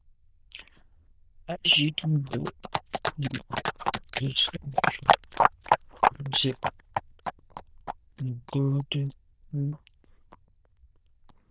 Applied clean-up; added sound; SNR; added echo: neural diffusion model UNIVERSE++.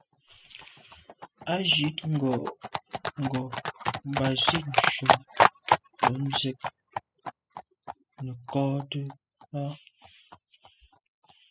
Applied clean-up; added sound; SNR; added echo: classical method spectral subtraction.